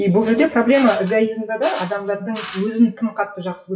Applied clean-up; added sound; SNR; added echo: classical method WPE with log-MMSE.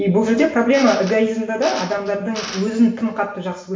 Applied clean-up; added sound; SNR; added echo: none; Drill; 16 dB; reverberation time 0.7 s.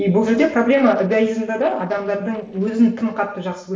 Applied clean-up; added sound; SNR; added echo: neural separator model SepFormer DNS4.